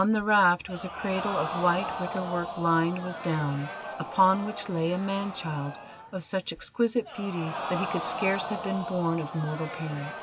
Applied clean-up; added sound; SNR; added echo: none; Crowd; 8 dB; none.